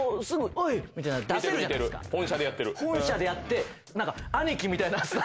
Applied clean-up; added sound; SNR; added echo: none; none; none; none.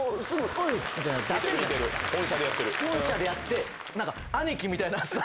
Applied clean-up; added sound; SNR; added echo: none; Applause / Crowd; 5 dB; none.